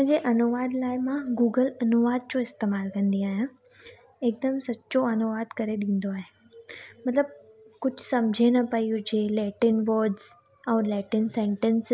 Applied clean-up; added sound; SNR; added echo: none; none; none; none.